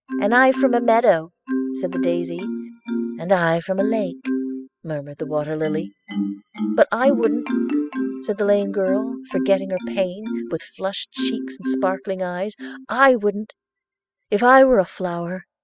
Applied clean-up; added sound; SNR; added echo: classical method spectral subtraction.